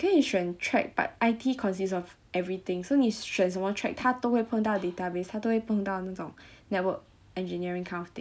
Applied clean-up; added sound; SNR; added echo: none; none; none; none.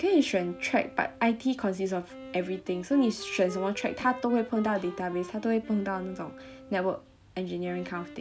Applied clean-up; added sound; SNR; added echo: none; Wind instrument, woodwind instrument; 16 dB; none.